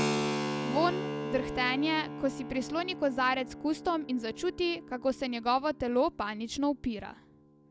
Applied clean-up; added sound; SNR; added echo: none; Keyboard (musical); 6 dB; none.